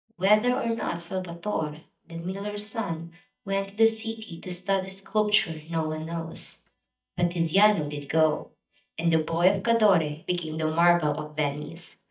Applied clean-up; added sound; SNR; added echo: neural mask model DeepFilterNet 3.